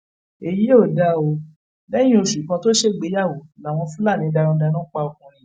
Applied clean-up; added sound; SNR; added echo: none; none; none; none.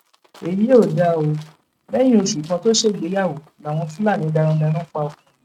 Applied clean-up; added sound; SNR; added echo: neural mask model RNNoise.